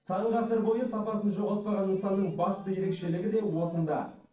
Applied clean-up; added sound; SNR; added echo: neural separator model SepFormer DNS4.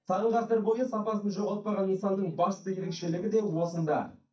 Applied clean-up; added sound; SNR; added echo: neural mask model DeepFilterNet 3.